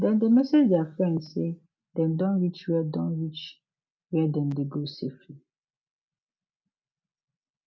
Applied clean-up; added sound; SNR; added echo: none; none; none; none.